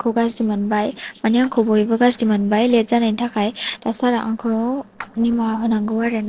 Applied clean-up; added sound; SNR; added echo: neural separator model SepFormer DNS4.